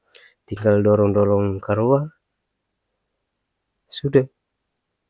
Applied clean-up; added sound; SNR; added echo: none; none; none; none.